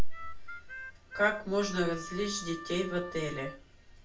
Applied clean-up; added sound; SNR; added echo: none; Harmonica; 14 dB; reverberation time 0.3 s.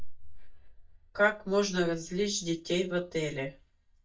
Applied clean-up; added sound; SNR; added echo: neural mask model DeepFilterNet 3.